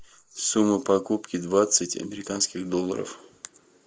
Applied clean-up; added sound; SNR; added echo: neural mask model Resemble Enhance denoiser.